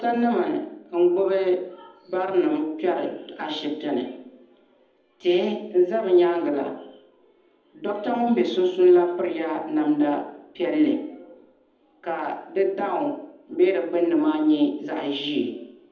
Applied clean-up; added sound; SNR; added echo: none; none; none; reverberation time 0.8 s.